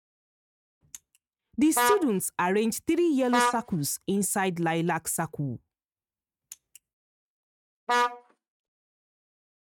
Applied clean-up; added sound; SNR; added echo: neural mask model RNNoise.